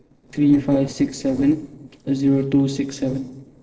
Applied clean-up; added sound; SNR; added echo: neural separator model SepFormer DNS4.